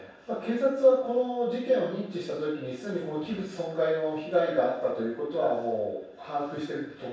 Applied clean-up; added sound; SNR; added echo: none; none; none; reverberation time 0.7 s.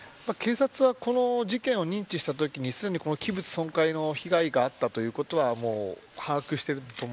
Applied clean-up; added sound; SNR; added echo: none; none; none; none.